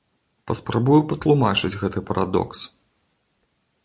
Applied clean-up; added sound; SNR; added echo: none; none; none; none.